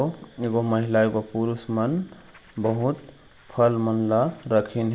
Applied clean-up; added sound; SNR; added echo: none; none; none; none.